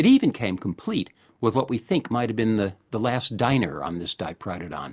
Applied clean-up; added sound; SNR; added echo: none; none; none; none.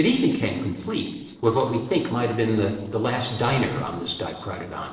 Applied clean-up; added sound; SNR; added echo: neural separator model SepFormer DNS4.